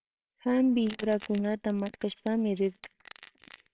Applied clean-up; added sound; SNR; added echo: neural separator model SepFormer WHAMR!.